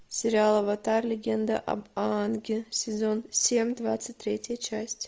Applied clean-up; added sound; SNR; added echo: none; none; none; none.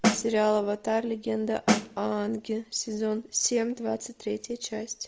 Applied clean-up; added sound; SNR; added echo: none; Snare drum; 1 dB; none.